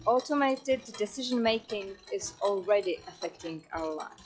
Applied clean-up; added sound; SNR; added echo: classical method log-MMSE.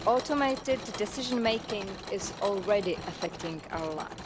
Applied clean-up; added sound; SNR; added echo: none; Mechanisms; 10 dB; none.